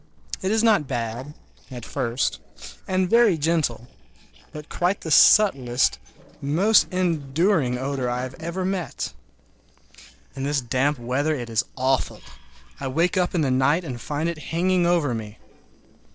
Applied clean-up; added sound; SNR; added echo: neural separator model SepFormer DNS4.